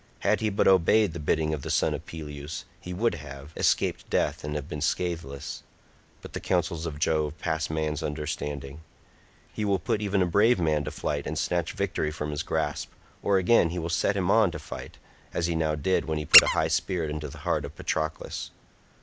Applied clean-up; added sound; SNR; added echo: none; Squeak; -2 dB; none.